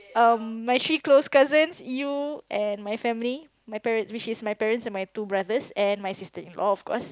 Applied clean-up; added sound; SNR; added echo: none; none; none; none.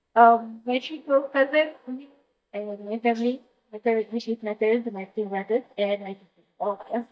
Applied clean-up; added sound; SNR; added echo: neural mask model DeepFilterNet 3.